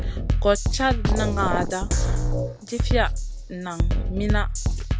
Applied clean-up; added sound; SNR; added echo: none; Drum kit; -5 dB; none.